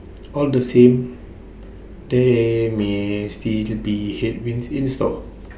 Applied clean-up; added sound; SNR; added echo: none; none; none; none.